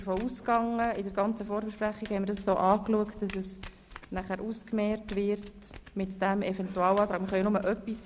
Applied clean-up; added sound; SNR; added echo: none; Domestic sounds, home sounds; 19 dB; none.